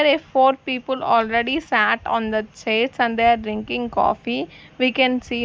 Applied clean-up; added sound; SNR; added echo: none; none; none; none.